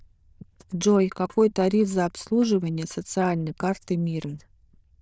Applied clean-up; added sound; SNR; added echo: neural diffusion model UNIVERSE++.